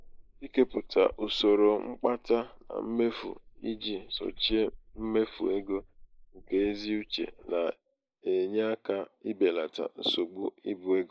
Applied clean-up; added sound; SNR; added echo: neural mask model Resemble Enhance denoiser.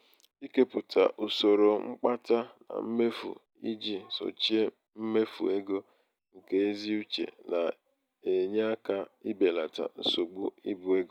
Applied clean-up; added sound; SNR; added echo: none; none; none; none.